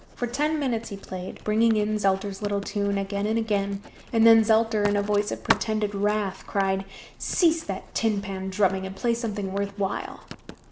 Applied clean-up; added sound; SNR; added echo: none; Writing; 14 dB; none.